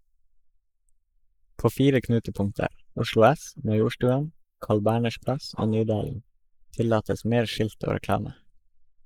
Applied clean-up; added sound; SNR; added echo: neural mask model Resemble Enhance denoiser.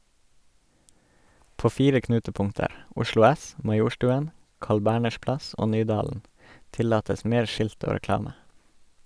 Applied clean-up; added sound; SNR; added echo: none; none; none; none.